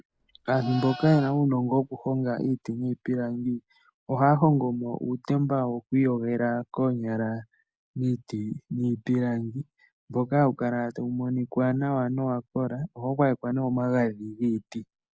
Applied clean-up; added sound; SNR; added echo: none; Livestock, farm animals, working animals; 14 dB; none.